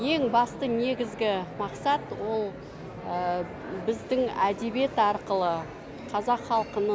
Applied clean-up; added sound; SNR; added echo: none; none; none; none.